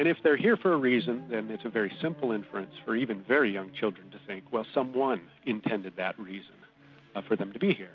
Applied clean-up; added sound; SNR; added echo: none; none; none; none.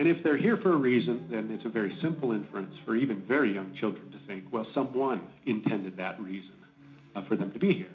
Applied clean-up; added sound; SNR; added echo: none; none; none; reverberation time 0.4 s.